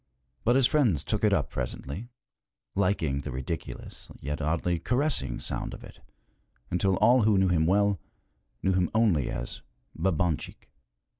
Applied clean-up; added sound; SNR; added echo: none; none; none; none.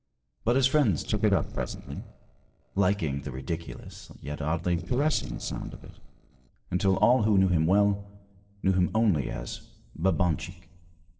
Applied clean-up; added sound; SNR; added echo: neural separator model SepFormer DNS4.